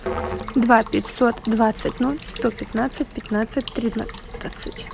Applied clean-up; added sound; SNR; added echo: none; Water tap, faucet / Water / Liquid + Musical instrument; 12 dB; none.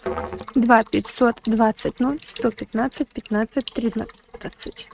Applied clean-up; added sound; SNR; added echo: neural mask model RNNoise.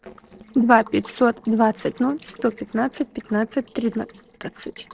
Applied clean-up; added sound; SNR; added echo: neural separator model SepFormer DNS4.